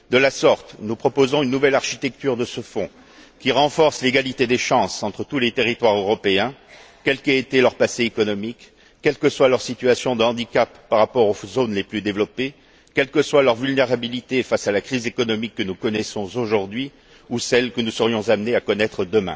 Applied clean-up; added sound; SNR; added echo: none; none; none; none.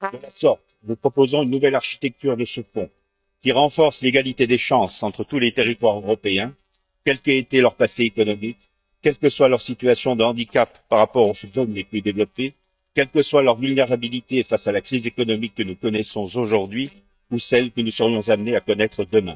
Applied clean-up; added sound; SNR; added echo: neural mask model DeepFilterNet 3.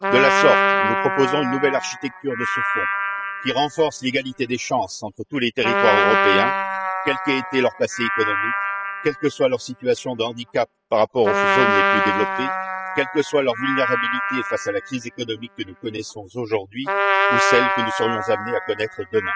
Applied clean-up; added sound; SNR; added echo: classical method spectral subtraction.